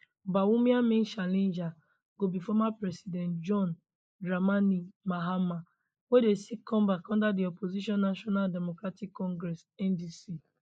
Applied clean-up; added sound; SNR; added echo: neural mask model Resemble Enhance denoiser.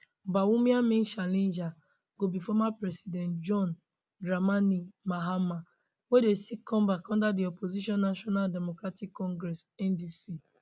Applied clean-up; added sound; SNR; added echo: none; none; none; none.